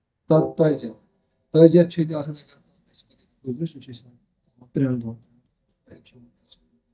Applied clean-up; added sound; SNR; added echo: neural mask model DeepFilterNet 3.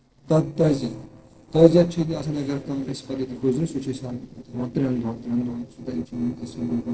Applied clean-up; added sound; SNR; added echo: neural separator model SepFormer DNS4.